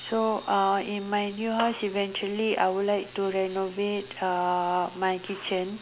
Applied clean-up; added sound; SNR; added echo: none; none; none; none.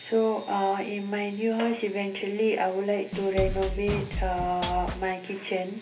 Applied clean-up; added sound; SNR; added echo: none; Drum kit; 4 dB; reverberation time 0.3 s.